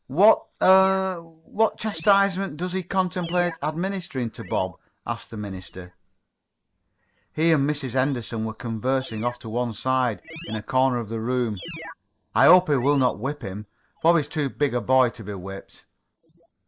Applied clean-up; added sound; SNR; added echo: neural mask model Resemble Enhance denoiser.